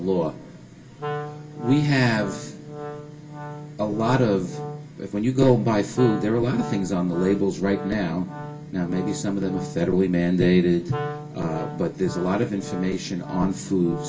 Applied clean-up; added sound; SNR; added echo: none; Wind instrument, woodwind instrument; 12 dB; reverberation time 0.2 s.